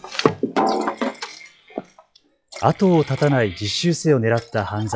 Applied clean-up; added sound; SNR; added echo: classical method log-MMSE.